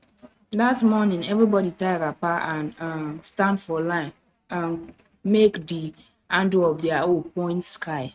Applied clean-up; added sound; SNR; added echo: neural mask model RNNoise.